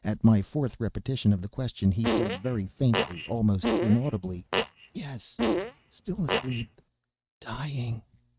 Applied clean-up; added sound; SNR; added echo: neural mask model RNNoise.